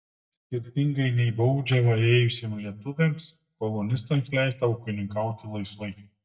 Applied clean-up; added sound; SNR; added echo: neural mask model DeepFilterNet 3.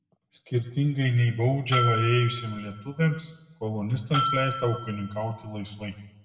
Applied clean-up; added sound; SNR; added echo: none; Bell; 3 dB; reverberation time 0.8 s.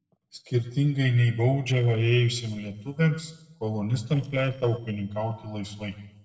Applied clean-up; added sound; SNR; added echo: neural separator model SepFormer DNS4.